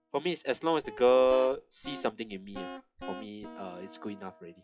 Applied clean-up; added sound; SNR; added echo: classical method WPE with log-MMSE.